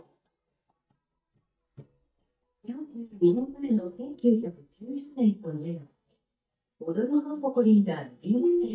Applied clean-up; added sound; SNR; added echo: neural mask model DeepFilterNet 3.